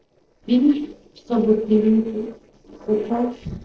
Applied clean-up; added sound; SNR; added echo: neural separator model SepFormer DNS4.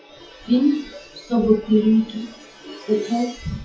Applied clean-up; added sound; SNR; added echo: classical method WPE with log-MMSE.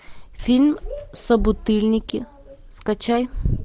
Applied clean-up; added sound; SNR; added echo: none; none; none; none.